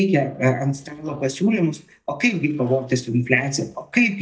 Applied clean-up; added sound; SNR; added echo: neural mask model DeepFilterNet 3.